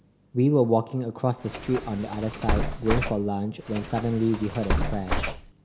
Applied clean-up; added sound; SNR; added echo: none; Bus; 2 dB; none.